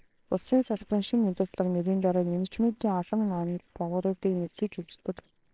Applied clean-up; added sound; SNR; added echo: neural separator model SepFormer WHAMR!.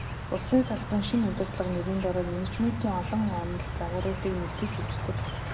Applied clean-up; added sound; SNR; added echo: none; Insect; 4 dB; reverberation time 0.9 s.